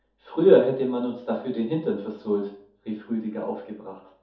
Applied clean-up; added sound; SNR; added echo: none; none; none; reverberation time 0.5 s.